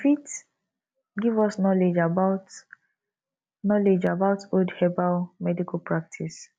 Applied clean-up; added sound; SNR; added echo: none; none; none; none.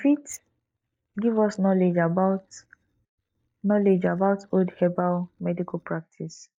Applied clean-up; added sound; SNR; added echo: neural mask model DeepFilterNet 3.